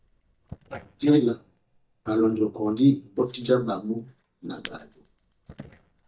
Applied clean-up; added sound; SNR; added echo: neural mask model DeepFilterNet 3.